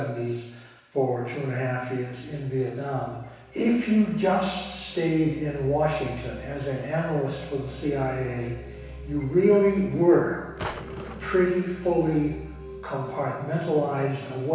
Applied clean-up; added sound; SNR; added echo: none; Drawer open or close; 11 dB; reverberation time 1.1 s.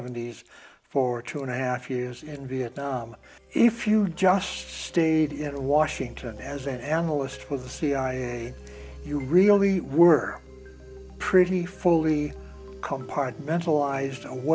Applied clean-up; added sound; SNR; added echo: none; none; none; none.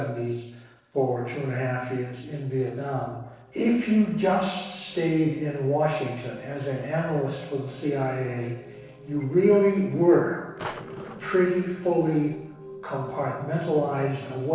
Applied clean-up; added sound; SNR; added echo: neural separator model SepFormer DNS4.